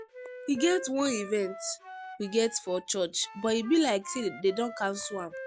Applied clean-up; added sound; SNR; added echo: none; Wind instrument, woodwind instrument; 15 dB; none.